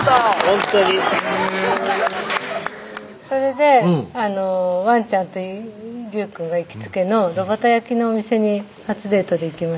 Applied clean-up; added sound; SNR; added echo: none; none; none; none.